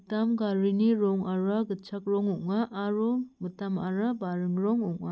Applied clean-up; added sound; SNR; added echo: none; none; none; none.